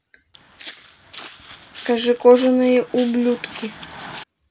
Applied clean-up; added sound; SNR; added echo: none; Walk, footsteps; 17 dB; none.